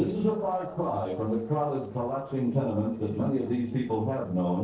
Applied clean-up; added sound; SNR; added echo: neural separator model SepFormer DNS4.